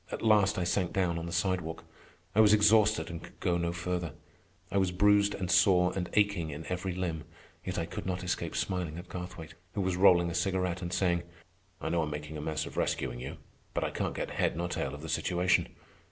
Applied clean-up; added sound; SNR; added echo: none; none; none; none.